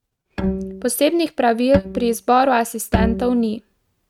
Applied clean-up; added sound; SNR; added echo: neural mask model RNNoise.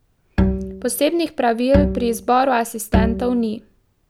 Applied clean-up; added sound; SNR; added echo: none; Bowed string instrument; 2 dB; none.